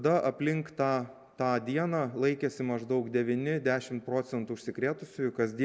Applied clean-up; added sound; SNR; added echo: none; none; none; none.